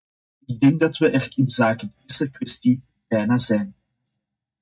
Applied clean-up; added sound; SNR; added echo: neural mask model DeepFilterNet 3.